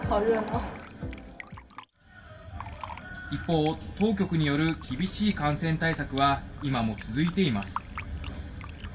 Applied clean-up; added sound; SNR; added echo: none; Fill (with liquid); 17 dB; reverberation time 0.2 s.